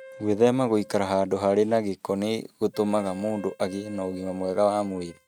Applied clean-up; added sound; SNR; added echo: neural mask model RNNoise.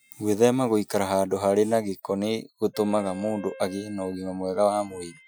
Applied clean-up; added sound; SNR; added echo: classical method Wiener filter.